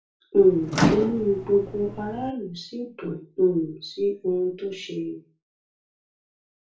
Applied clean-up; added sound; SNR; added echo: none; Microwave oven; 5 dB; reverberation time 0.3 s.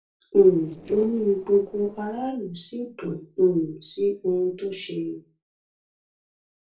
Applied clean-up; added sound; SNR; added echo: neural separator model SepFormer DNS4.